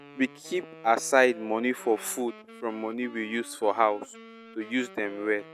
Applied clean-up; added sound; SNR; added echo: none; Wind instrument, woodwind instrument; 19 dB; none.